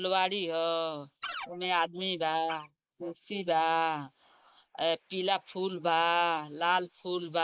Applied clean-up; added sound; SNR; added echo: neural mask model Resemble Enhance denoiser.